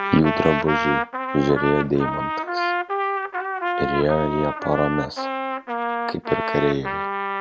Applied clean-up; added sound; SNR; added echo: none; Trumpet; 2 dB; none.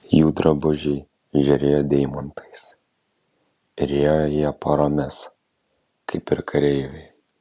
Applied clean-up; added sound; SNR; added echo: none; none; none; none.